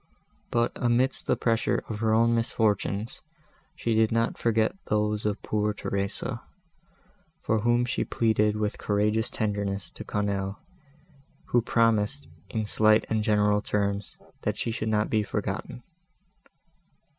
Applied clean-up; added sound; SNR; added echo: none; none; none; none.